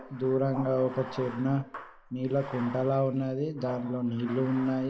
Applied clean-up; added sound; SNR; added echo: none; Bathtub (filling or washing); 16 dB; none.